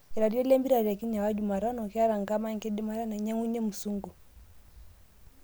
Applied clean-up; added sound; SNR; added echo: none; none; none; none.